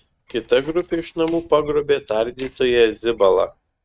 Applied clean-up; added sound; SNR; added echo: neural mask model RNNoise.